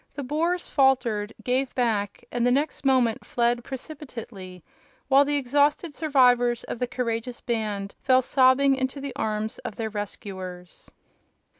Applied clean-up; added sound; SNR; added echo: none; none; none; none.